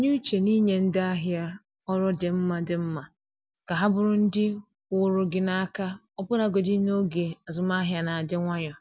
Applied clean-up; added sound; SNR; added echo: none; none; none; none.